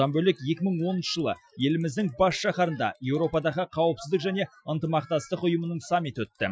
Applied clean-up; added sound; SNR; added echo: classical method Wiener filter.